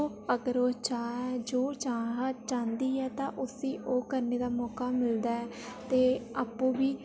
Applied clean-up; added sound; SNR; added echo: none; none; none; none.